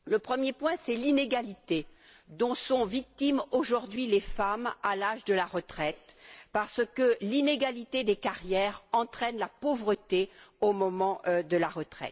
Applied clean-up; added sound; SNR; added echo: none; none; none; none.